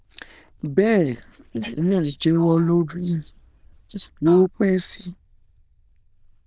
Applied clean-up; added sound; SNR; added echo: neural diffusion model UNIVERSE++.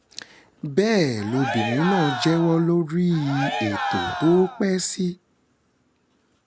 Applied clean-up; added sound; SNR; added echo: none; Cheering; 6 dB; none.